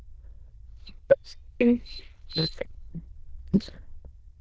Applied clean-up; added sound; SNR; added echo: neural diffusion model UNIVERSE++.